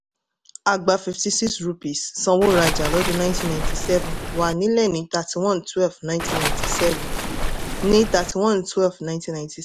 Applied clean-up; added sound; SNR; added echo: none; Waves, surf; 2 dB; none.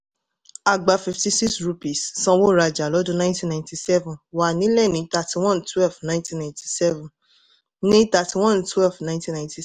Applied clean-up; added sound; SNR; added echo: none; none; none; none.